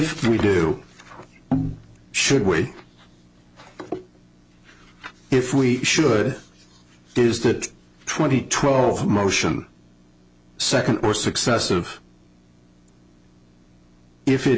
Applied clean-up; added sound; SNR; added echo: none; none; none; none.